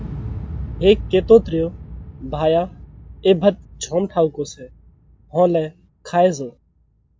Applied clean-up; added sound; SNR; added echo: none; Explosion; 14 dB; none.